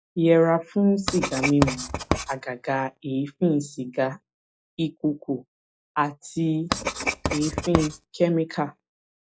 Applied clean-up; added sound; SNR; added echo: classical method log-MMSE.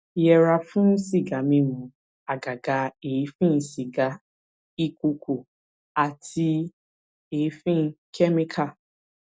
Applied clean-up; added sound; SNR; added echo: none; none; none; none.